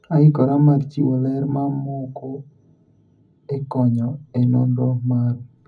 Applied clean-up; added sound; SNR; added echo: none; none; none; reverberation time 0.4 s.